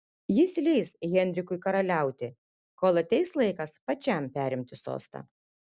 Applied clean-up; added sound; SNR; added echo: none; none; none; none.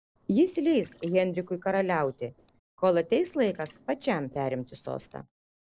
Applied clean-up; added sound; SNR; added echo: neural separator model SepFormer DNS4.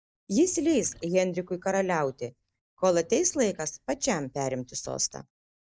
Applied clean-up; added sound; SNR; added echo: neural mask model DeepFilterNet 3.